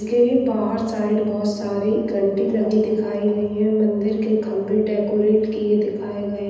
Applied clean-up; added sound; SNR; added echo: none; none; none; reverberation time 1.1 s.